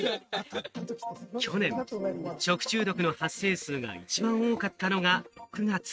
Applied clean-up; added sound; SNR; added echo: neural mask model RNNoise.